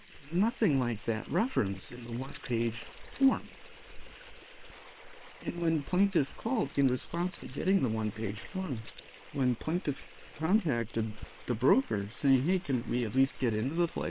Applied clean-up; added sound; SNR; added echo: neural separator model SepFormer WHAM!.